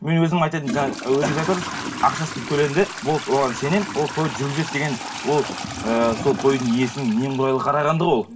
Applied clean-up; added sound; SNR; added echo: none; Trickle, dribble / Toilet flush; 10 dB; reverberation time 0.2 s.